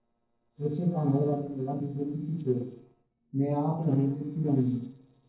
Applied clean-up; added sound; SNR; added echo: neural separator model SepFormer DNS4.